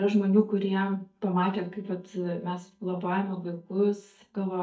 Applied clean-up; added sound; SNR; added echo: neural mask model DeepFilterNet 3.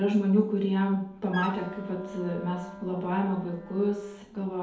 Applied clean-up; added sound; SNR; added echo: none; Wind instrument, woodwind instrument; 14 dB; reverberation time 2.0 s.